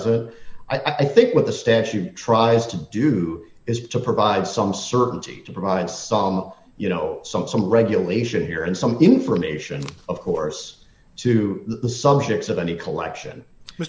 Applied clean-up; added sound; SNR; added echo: none; none; none; none.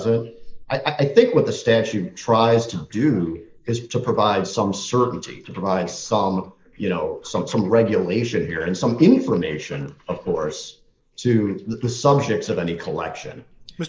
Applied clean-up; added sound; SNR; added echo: neural mask model Resemble Enhance denoiser.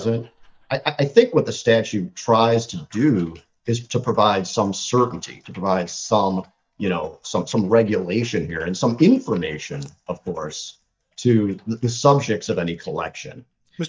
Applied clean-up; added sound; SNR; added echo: neural mask model DeepFilterNet 3.